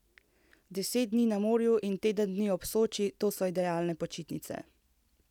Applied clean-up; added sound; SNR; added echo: none; none; none; none.